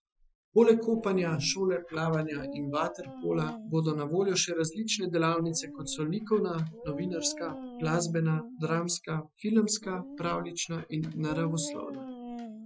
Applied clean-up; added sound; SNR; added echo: classical method Wiener filter.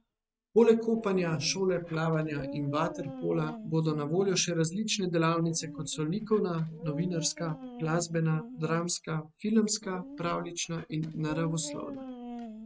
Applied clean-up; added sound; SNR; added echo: neural mask model RNNoise.